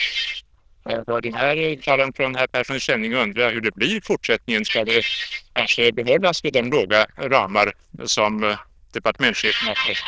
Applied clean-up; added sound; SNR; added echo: neural diffusion model UNIVERSE++.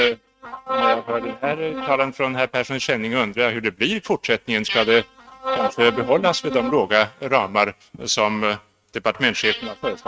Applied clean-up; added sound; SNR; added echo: neural mask model RNNoise.